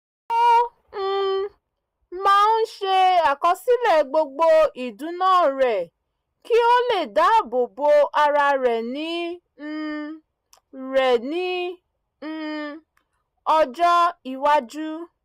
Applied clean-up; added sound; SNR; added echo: none; none; none; none.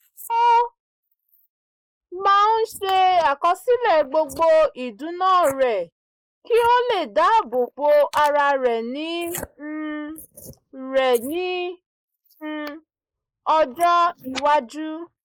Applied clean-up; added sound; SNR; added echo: neural mask model Resemble Enhance denoiser.